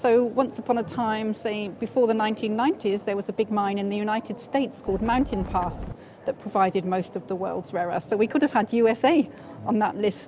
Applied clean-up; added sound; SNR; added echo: none; Wind; 10 dB; none.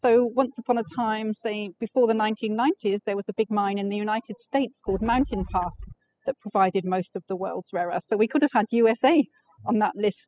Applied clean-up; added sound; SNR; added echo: classical method spectral subtraction.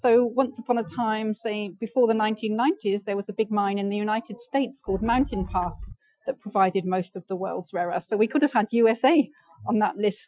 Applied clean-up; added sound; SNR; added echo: classical method Wiener filter.